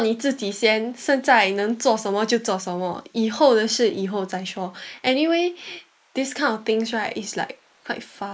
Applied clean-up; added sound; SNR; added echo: neural mask model Resemble Enhance denoiser.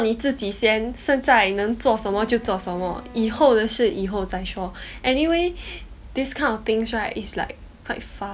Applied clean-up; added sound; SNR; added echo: none; Bowed string instrument; 19 dB; none.